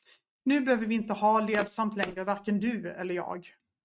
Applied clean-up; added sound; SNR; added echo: neural mask model RNNoise.